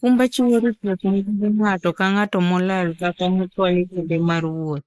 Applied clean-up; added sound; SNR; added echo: neural mask model Resemble Enhance denoiser.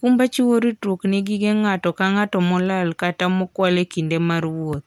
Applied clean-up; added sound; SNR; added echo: none; none; none; none.